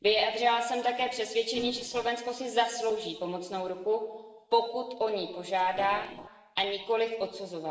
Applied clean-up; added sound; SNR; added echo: neural separator model SepFormer DNS4.